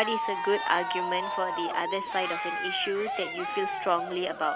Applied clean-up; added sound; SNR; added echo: none; Cheering; 2 dB; none.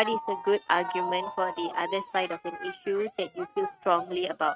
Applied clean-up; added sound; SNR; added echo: neural mask model RNNoise.